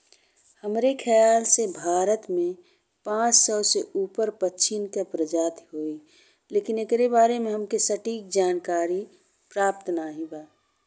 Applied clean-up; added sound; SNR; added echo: none; none; none; none.